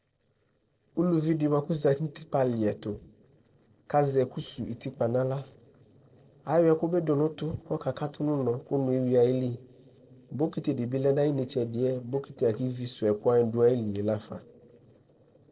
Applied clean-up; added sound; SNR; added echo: neural separator model SepFormer DNS4.